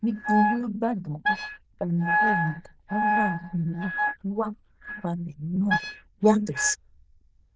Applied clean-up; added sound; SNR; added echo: neural diffusion model UNIVERSE++.